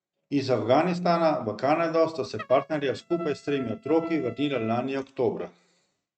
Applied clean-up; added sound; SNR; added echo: neural mask model RNNoise.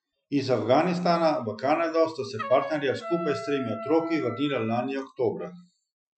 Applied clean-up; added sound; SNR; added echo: classical method Wiener filter.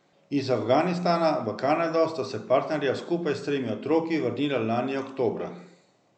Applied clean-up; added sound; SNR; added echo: none; none; none; none.